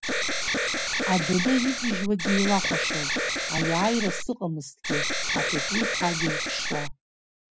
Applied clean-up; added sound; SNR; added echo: none; Alarm; -1 dB; none.